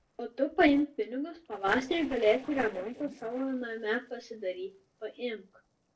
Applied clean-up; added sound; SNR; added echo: neural separator model SepFormer DNS4.